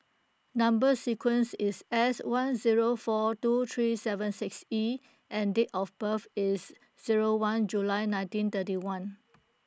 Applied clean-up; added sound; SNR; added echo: none; none; none; none.